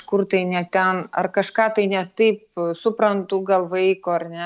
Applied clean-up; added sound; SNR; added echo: none; none; none; none.